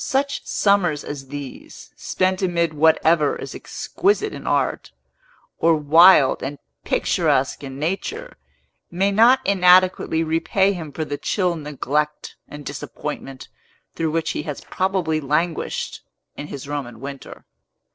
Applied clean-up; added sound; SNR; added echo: neural separator model SepFormer DNS4.